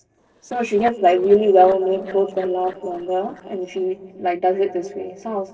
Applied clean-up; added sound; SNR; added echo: neural separator model SepFormer DNS4.